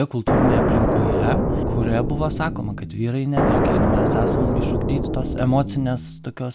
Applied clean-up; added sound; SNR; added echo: none; Explosion; -3 dB; none.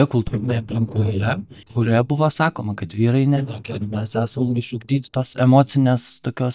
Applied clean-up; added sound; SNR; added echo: neural mask model DeepFilterNet 3.